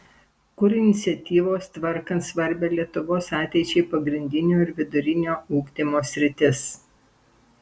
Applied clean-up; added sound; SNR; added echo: none; none; none; none.